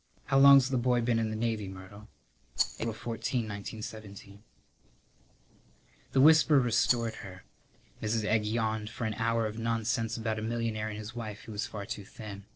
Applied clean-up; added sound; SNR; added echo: neural separator model SepFormer DNS4.